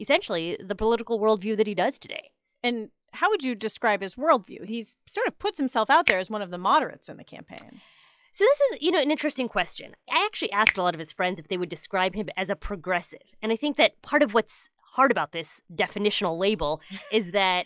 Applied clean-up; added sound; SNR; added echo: classical method log-MMSE.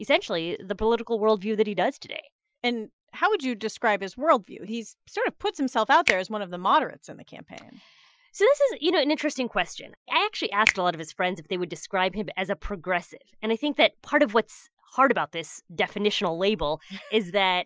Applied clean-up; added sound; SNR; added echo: classical method Wiener filter.